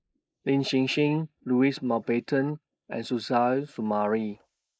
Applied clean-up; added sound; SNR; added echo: neural mask model Resemble Enhance denoiser.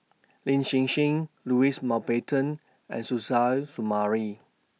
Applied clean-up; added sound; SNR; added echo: none; none; none; none.